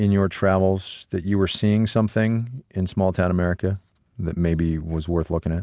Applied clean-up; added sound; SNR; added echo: none; none; none; none.